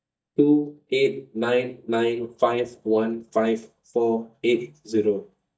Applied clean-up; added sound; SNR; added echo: neural mask model DeepFilterNet 3.